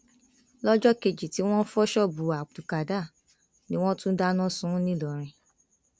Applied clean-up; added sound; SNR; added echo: none; none; none; none.